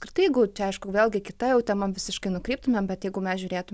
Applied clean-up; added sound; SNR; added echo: none; none; none; none.